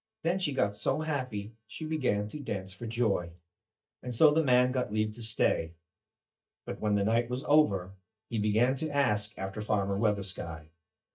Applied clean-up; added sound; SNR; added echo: neural mask model DeepFilterNet 3.